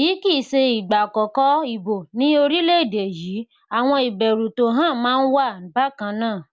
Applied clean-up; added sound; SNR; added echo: none; none; none; none.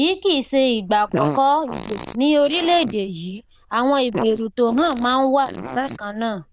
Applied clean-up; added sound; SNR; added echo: neural diffusion model UNIVERSE++.